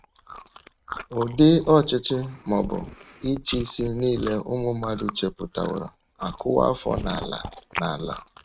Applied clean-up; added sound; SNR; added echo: neural mask model RNNoise.